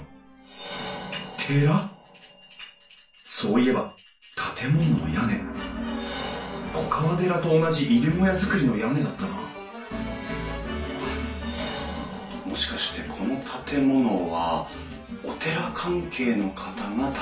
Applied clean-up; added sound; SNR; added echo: none; none; none; reverberation time 0.3 s.